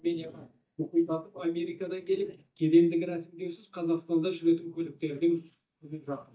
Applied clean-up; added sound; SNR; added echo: neural mask model DeepFilterNet 3.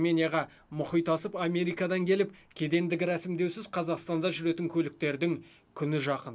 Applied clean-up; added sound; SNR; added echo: none; none; none; none.